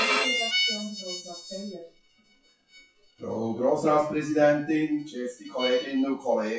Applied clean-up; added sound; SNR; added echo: classical method WPE with log-MMSE.